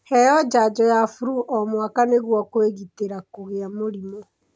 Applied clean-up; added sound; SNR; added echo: none; none; none; none.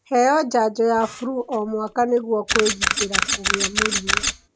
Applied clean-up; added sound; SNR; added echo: none; Camera; 2 dB; none.